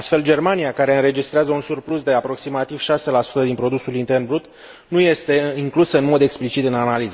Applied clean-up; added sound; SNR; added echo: none; none; none; none.